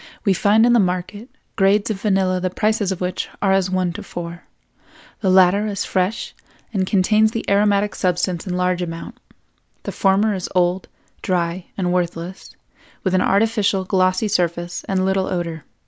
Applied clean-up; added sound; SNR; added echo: none; none; none; none.